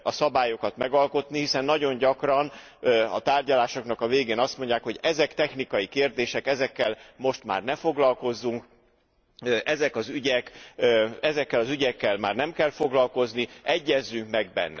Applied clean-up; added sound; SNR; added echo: none; none; none; none.